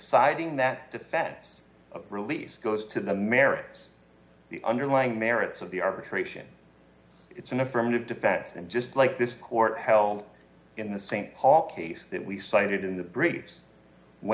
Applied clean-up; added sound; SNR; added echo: none; none; none; none.